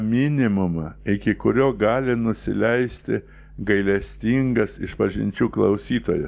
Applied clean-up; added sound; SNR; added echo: none; none; none; none.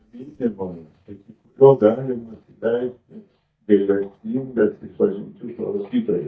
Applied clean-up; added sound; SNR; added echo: neural mask model DeepFilterNet 3.